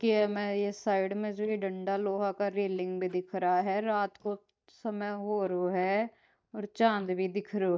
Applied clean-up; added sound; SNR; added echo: neural mask model DeepFilterNet 3.